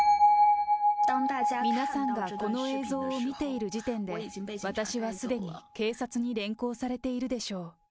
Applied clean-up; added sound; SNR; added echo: none; Bell; -2 dB; none.